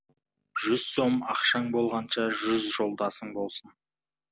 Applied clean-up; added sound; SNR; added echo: none; none; none; none.